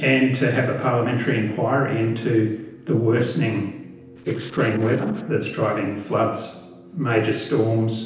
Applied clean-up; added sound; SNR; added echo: neural separator model SepFormer DNS4.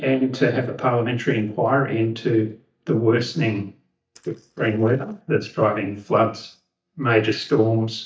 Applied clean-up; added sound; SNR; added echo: neural mask model DeepFilterNet 3.